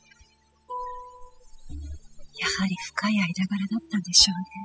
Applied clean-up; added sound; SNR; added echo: classical method spectral subtraction.